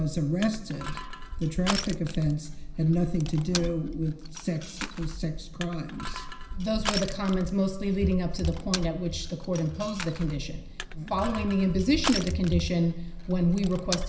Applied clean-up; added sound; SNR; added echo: none; Crushing; 6 dB; reverberation time 0.5 s.